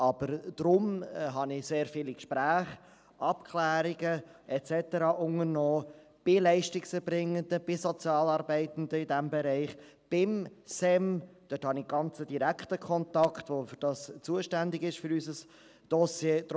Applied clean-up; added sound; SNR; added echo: none; none; none; none.